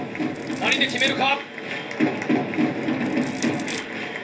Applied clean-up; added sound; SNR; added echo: none; Crushing; 16 dB; reverberation time 0.3 s.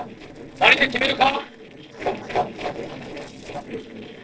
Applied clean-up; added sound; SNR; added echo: neural separator model SepFormer DNS4.